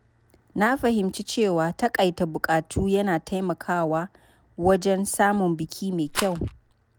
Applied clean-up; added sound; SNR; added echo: none; Rattle; 9 dB; none.